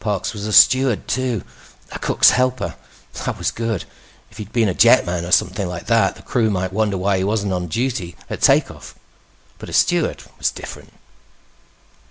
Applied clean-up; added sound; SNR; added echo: none; none; none; none.